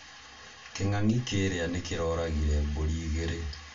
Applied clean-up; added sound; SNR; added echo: none; none; none; reverberation time 0.2 s.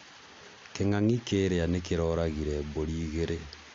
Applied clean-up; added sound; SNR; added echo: none; none; none; none.